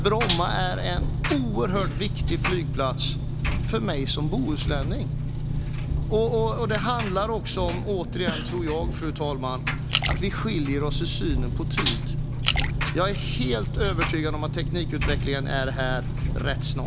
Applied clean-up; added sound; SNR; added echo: none; Splash, splatter + Engine; -2 dB; none.